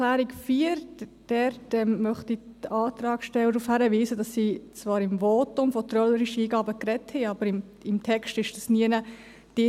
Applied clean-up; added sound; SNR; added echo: none; none; none; none.